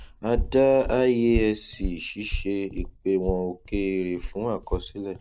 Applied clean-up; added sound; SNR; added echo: neural mask model Resemble Enhance denoiser.